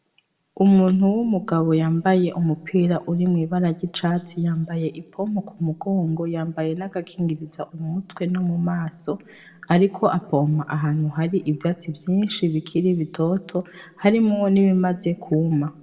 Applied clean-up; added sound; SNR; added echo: none; none; none; reverberation time 1.6 s.